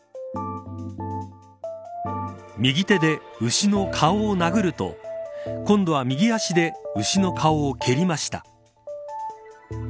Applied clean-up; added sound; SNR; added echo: none; none; none; none.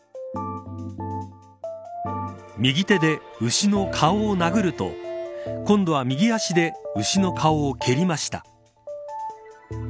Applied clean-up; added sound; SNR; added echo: none; Bowed string instrument; 17 dB; none.